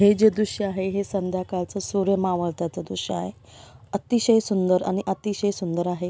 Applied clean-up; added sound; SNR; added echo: none; none; none; none.